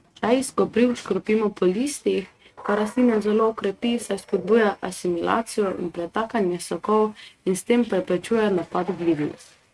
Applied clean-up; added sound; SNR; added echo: neural mask model RNNoise.